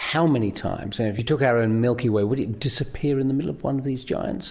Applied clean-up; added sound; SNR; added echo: none; none; none; none.